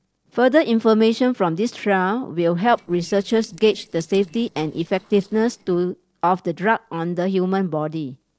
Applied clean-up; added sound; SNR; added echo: neural separator model SepFormer DNS4.